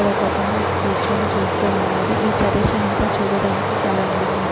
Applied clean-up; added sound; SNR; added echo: none; Stream; -3 dB; none.